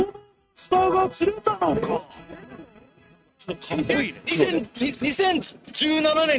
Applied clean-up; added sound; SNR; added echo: neural mask model RNNoise.